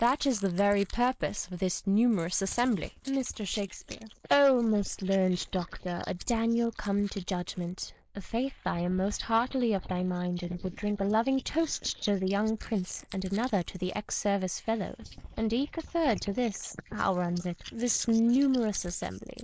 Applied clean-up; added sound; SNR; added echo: neural mask model Resemble Enhance denoiser.